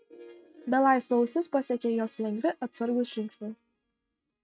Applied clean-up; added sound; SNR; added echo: neural mask model RNNoise.